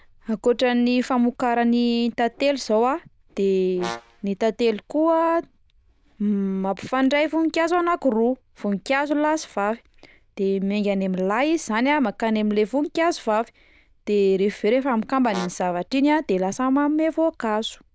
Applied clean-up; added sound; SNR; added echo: neural diffusion model UNIVERSE++.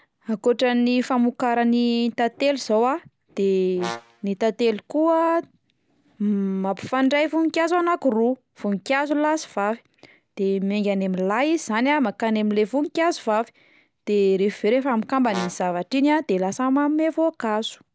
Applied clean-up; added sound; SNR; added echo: none; Brass instrument; 15 dB; none.